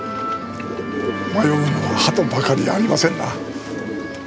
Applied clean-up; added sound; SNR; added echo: none; none; none; none.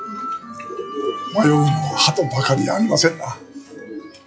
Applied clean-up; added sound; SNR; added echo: classical method log-MMSE.